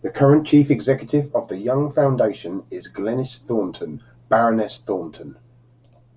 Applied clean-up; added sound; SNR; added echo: none; none; none; none.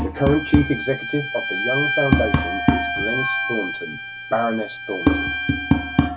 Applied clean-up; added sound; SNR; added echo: none; Tap + Bowed string instrument; -3 dB; none.